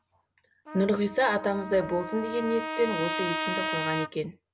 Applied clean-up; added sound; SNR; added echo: none; Trumpet; 6 dB; none.